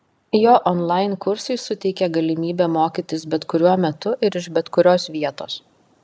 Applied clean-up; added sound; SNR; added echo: none; none; none; none.